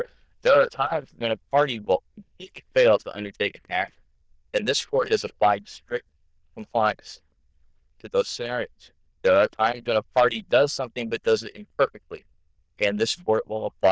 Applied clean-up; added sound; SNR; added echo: neural diffusion model UNIVERSE++.